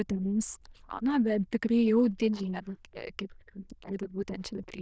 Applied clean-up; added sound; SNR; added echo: neural diffusion model UNIVERSE++.